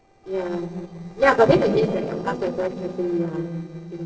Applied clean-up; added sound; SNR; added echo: neural separator model SepFormer DNS4.